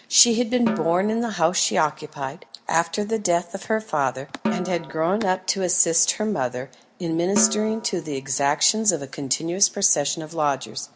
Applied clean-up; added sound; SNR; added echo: none; Snare drum; 11 dB; none.